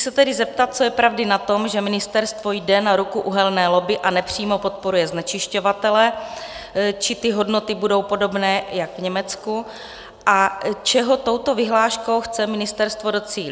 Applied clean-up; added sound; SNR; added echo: none; none; none; none.